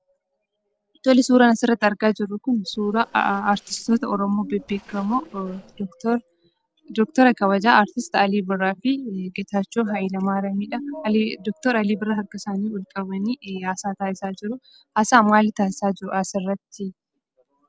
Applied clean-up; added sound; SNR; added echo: neural separator model SepFormer DNS4.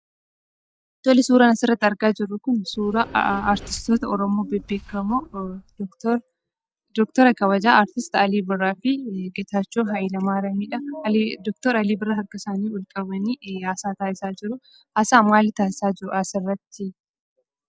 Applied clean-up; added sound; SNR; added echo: neural mask model DeepFilterNet 3.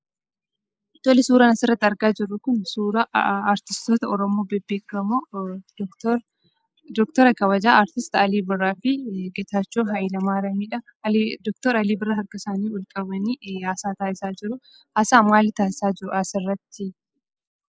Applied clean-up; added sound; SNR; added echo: neural mask model Resemble Enhance denoiser.